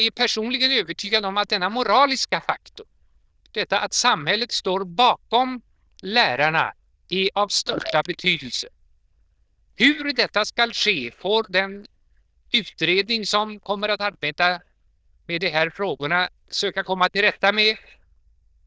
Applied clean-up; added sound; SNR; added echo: neural diffusion model UNIVERSE++.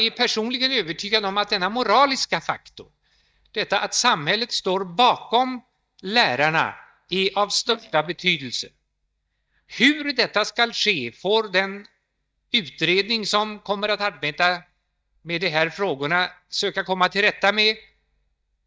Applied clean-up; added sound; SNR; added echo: neural mask model DeepFilterNet 3.